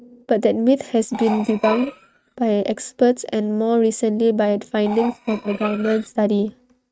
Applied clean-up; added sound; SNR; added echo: neural mask model RNNoise.